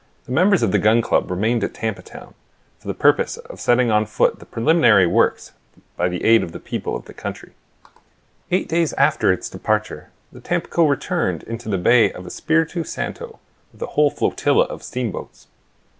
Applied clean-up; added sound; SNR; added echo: none; none; none; none.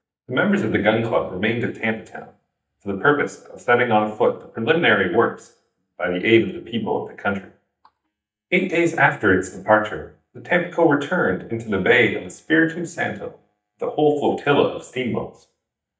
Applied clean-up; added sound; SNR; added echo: neural mask model DeepFilterNet 3.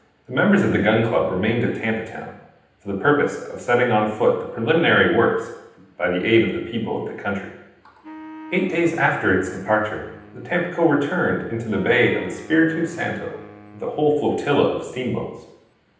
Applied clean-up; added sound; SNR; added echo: none; Wind instrument, woodwind instrument; 20 dB; reverberation time 0.9 s.